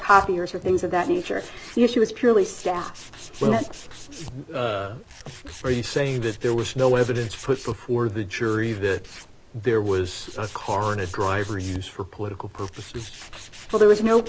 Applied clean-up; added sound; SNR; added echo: none; Tools; 18 dB; none.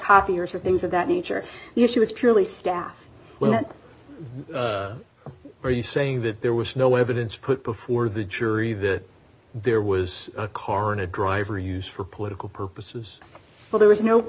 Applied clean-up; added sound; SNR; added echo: none; none; none; none.